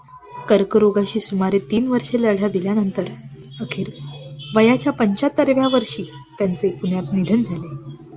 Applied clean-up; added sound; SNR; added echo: none; none; none; none.